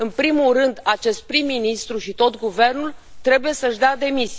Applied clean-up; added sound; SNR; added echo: none; Crumpling, crinkling; 17 dB; none.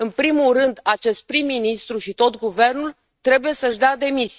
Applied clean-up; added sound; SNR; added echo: neural mask model RNNoise.